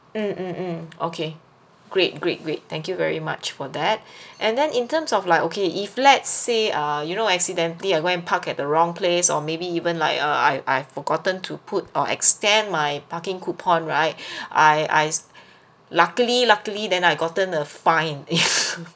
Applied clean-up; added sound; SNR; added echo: none; none; none; none.